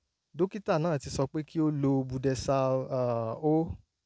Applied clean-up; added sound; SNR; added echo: none; none; none; none.